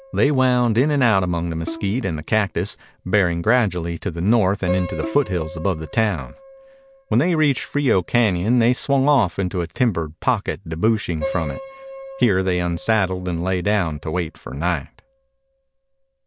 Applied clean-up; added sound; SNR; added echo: none; Piano + Bowed string instrument; 16 dB; none.